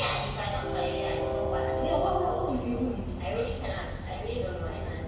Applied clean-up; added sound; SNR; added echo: none; Train; 1 dB; reverberation time 2.5 s.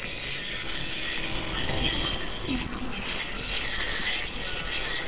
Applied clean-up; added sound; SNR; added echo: neural separator model SepFormer WHAMR!.